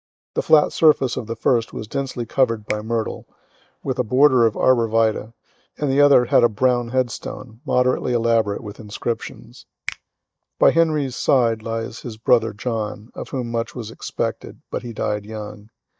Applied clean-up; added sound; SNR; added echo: neural mask model DeepFilterNet 3.